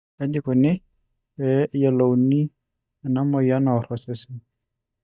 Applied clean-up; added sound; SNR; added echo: neural mask model DeepFilterNet 3.